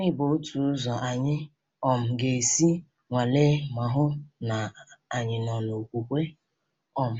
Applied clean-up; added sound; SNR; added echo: none; none; none; none.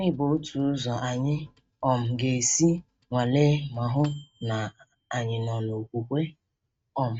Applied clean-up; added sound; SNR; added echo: neural mask model RNNoise.